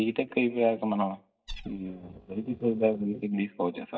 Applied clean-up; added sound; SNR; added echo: neural mask model DeepFilterNet 3.